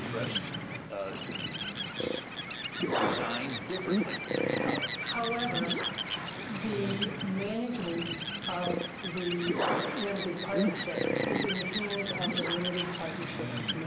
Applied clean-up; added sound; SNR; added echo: none; Bird; -5 dB; none.